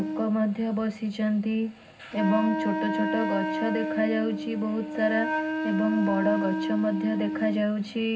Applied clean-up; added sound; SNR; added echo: none; Wind instrument, woodwind instrument; 4 dB; reverberation time 0.4 s.